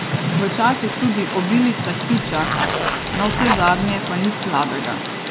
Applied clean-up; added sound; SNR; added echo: none; Tick + Zipper (clothing); 2 dB; none.